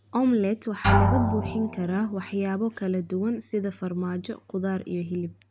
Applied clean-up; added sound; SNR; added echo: none; Drum; 3 dB; none.